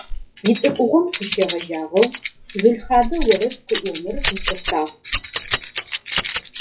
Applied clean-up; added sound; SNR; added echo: classical method WPE with log-MMSE.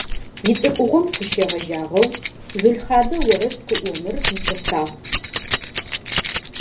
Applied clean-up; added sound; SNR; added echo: none; Keys jangling; 5 dB; reverberation time 0.3 s.